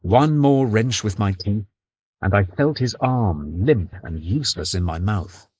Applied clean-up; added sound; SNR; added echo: neural mask model Resemble Enhance denoiser.